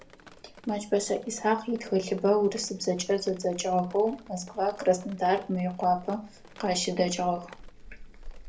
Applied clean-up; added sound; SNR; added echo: none; Drip; 20 dB; reverberation time 0.3 s.